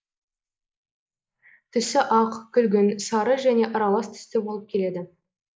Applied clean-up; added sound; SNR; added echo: neural mask model Resemble Enhance denoiser.